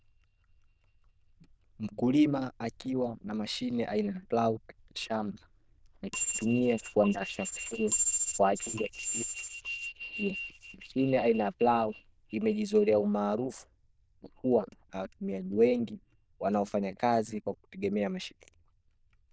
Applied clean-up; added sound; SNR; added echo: neural diffusion model UNIVERSE++.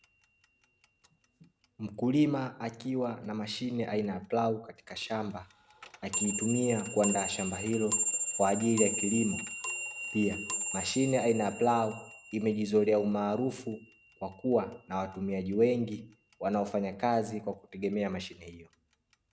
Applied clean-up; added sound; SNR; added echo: none; Clock; 8 dB; none.